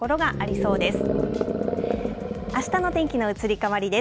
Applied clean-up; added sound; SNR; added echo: none; Animal; 1 dB; none.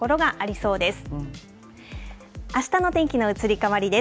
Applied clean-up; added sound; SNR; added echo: none; none; none; none.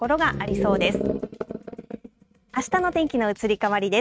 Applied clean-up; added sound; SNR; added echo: neural mask model RNNoise.